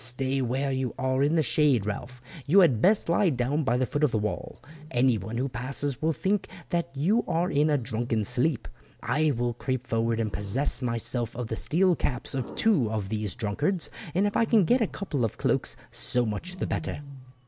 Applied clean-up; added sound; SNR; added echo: none; Wild animals; 19 dB; none.